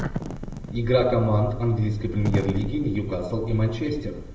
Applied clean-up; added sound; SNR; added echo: none; Wind / Fire; 12 dB; reverberation time 0.7 s.